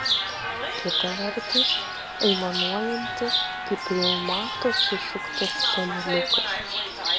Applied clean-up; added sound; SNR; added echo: none; Chirp, tweet; -4 dB; none.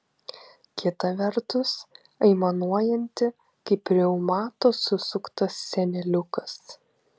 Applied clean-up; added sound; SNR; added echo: none; none; none; none.